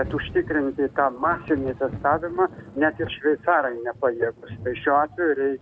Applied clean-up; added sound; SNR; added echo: none; Thunder / Rain; 15 dB; none.